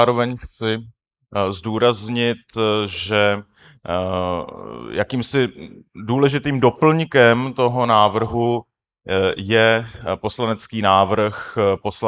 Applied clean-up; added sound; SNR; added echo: neural mask model Resemble Enhance denoiser.